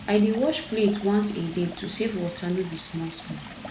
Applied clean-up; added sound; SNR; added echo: none; Stream; 17 dB; none.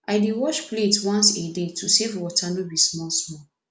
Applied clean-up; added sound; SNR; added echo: none; none; none; none.